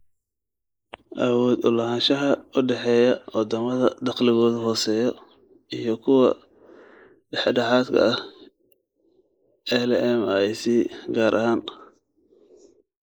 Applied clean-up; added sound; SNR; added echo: neural mask model Resemble Enhance denoiser.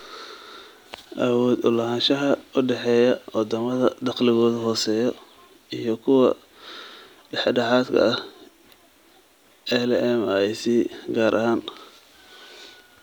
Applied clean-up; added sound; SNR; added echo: none; none; none; none.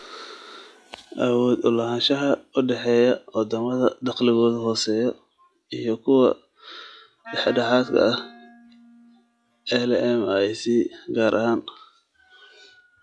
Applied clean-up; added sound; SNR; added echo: classical method log-MMSE.